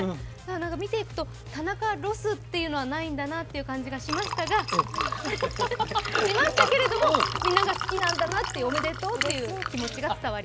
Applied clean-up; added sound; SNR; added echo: none; Liquid; 3 dB; none.